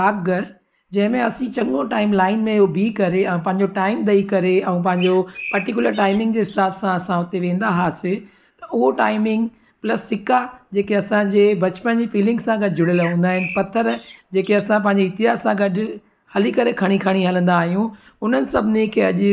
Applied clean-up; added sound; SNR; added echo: neural mask model Resemble Enhance denoiser.